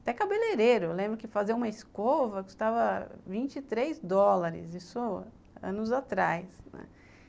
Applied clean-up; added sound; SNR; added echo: none; none; none; none.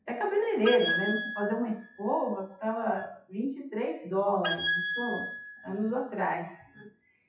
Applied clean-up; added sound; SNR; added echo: classical method WPE with log-MMSE.